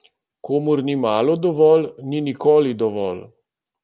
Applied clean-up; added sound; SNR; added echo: none; none; none; none.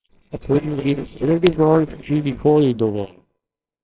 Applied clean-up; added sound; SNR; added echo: neural separator model SepFormer WHAMR!.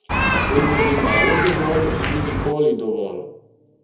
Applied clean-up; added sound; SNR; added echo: none; Human group actions; -2 dB; reverberation time 0.9 s.